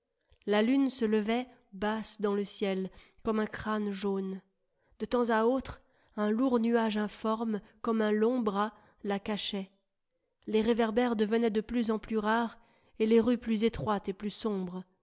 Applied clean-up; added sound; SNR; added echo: none; none; none; none.